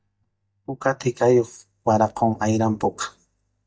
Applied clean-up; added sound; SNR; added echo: neural mask model DeepFilterNet 3.